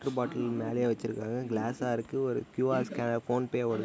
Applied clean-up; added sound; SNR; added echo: none; none; none; none.